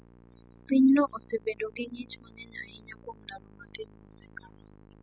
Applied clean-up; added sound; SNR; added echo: classical method spectral subtraction.